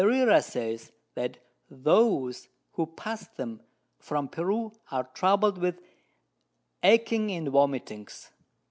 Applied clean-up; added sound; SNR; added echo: none; none; none; none.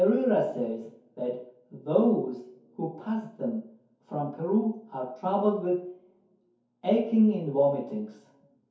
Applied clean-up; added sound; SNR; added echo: none; none; none; reverberation time 0.6 s.